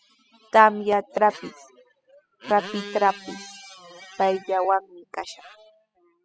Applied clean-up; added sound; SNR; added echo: classical method spectral subtraction.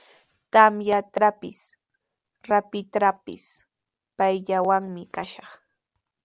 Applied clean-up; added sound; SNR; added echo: none; none; none; none.